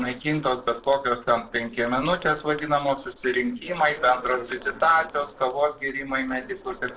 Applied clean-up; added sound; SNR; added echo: neural separator model SepFormer DNS4.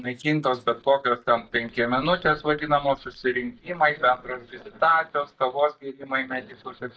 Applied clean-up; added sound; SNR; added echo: neural mask model DeepFilterNet 3.